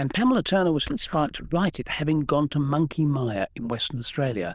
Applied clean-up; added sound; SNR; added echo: neural diffusion model UNIVERSE++.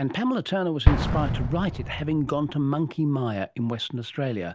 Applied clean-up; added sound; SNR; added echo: none; Explosion; 2 dB; none.